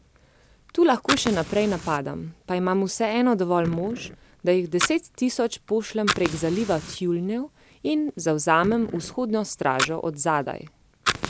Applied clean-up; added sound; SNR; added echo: none; Fire; 10 dB; none.